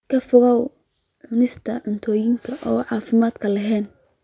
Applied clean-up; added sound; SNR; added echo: none; none; none; none.